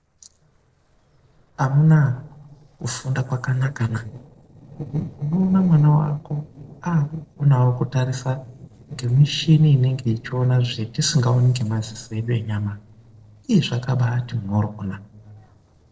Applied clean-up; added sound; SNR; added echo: neural separator model SepFormer DNS4.